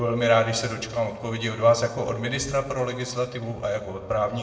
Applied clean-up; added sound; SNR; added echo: none; none; none; reverberation time 0.9 s.